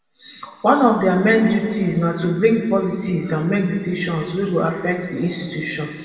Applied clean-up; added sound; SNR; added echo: none; none; none; reverberation time 2.3 s.